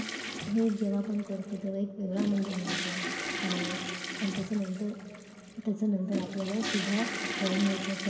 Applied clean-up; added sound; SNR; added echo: none; Toilet flush / Water; 5 dB; reverberation time 2.7 s.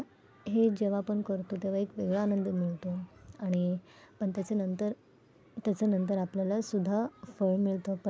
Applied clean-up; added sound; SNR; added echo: none; none; none; none.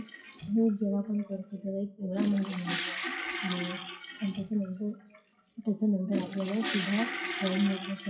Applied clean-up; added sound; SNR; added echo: classical method WPE with log-MMSE.